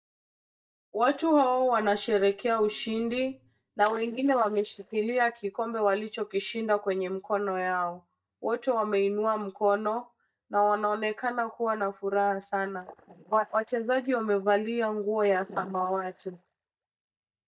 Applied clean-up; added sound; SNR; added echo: neural mask model DeepFilterNet 3.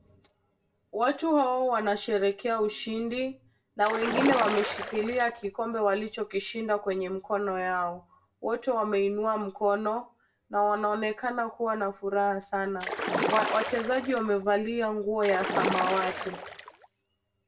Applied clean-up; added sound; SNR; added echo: none; Splash, splatter; 3 dB; reverberation time 0.2 s.